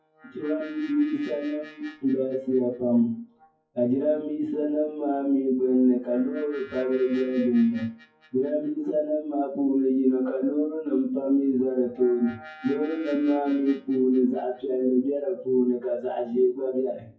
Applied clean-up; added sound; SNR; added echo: classical method WPE with log-MMSE.